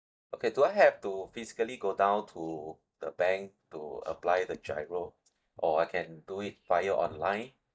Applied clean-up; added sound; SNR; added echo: neural mask model DeepFilterNet 3.